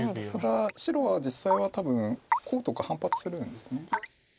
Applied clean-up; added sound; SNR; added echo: neural mask model Resemble Enhance denoiser.